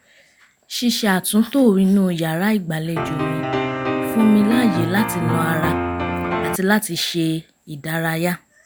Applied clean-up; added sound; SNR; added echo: none; Piano; 2 dB; none.